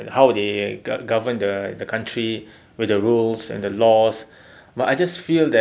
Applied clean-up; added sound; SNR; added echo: none; none; none; none.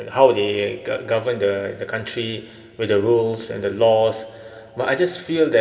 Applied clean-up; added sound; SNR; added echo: none; none; none; reverberation time 2.2 s.